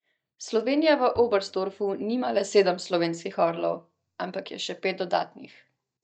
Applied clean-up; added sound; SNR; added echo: neural mask model DeepFilterNet 3.